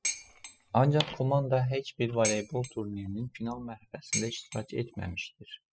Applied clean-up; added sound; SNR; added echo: classical method spectral subtraction.